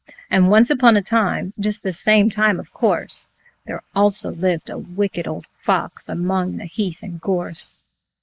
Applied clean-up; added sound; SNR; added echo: neural mask model Resemble Enhance denoiser.